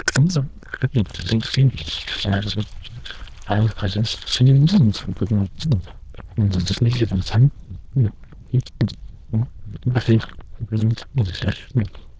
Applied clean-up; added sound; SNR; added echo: neural diffusion model UNIVERSE++.